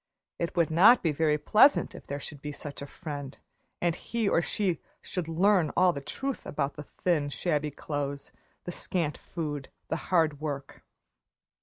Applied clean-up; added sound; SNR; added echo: none; none; none; none.